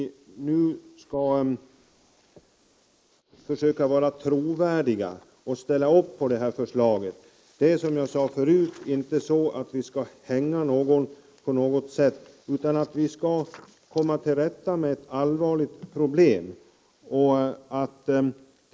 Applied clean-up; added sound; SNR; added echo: neural mask model Resemble Enhance denoiser.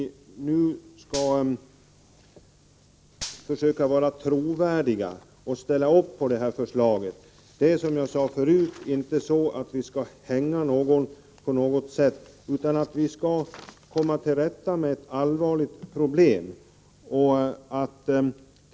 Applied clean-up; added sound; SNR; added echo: none; Gunshot, gunfire; 16 dB; none.